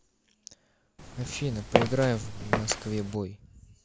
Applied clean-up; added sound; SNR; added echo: none; Walk, footsteps; -1 dB; none.